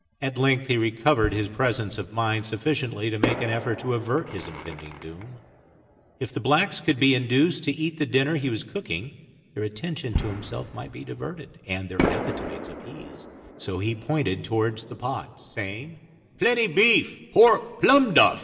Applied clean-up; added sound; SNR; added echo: none; Fireworks; 11 dB; reverberation time 1.8 s.